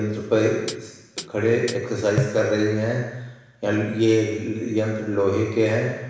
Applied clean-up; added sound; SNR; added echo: none; Hi-hat; 9 dB; reverberation time 1.0 s.